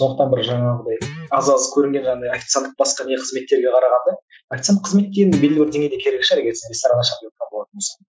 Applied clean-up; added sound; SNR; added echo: classical method Wiener filter.